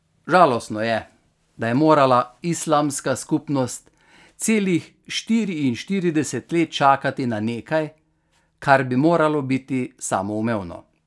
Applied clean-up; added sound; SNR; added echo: none; none; none; none.